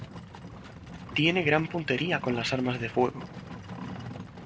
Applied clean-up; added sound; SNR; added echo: none; Livestock, farm animals, working animals; 11 dB; none.